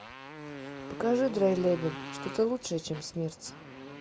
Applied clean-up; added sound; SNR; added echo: none; Motorcycle; 11 dB; none.